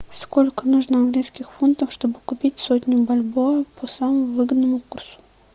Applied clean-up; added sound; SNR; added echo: none; none; none; none.